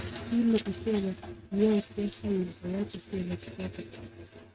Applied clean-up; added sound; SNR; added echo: neural mask model RNNoise.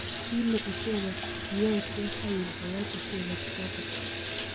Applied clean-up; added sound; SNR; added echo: none; Bathtub (filling or washing) / Water tap, faucet; 1 dB; none.